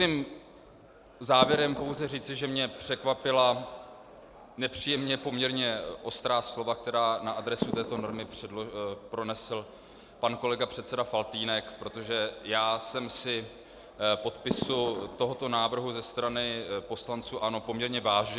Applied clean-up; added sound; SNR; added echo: none; Fireworks; 9 dB; none.